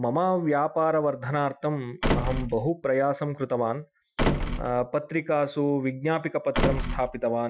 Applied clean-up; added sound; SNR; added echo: classical method Wiener filter.